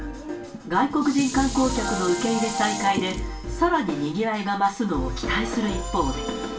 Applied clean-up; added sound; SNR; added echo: none; Dishes, pots, and pans; 13 dB; reverberation time 0.3 s.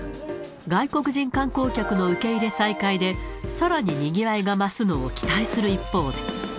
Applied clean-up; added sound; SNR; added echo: none; none; none; none.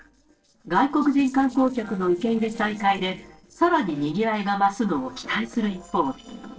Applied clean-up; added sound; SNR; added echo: neural separator model SepFormer DNS4.